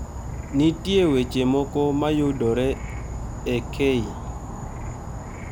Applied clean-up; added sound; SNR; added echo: none; Insect / Frog; 8 dB; none.